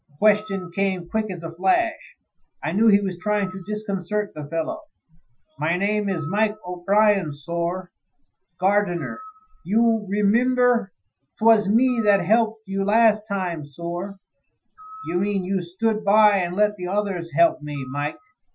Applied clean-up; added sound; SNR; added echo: classical method Wiener filter.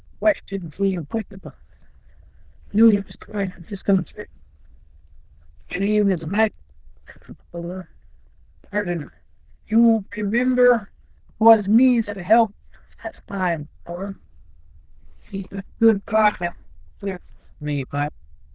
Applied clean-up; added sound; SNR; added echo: neural diffusion model UNIVERSE++.